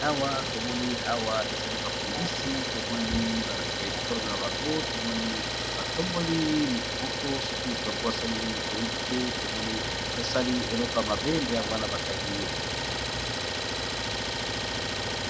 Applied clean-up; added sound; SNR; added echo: none; Idling; -2 dB; none.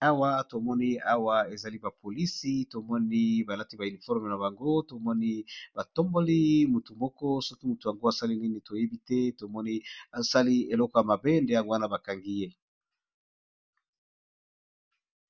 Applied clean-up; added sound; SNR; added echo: none; none; none; none.